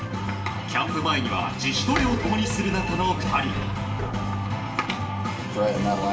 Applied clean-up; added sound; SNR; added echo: none; Sliding door; 12 dB; reverberation time 0.8 s.